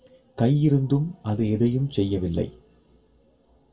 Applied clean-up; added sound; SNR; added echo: none; none; none; reverberation time 0.2 s.